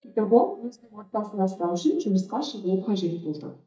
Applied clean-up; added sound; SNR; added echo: neural mask model DeepFilterNet 3.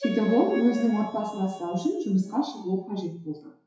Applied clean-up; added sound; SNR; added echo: classical method WPE with log-MMSE.